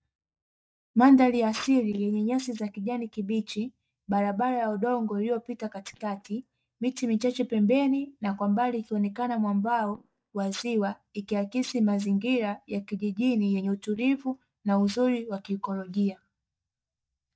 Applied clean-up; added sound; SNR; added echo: neural mask model DeepFilterNet 3.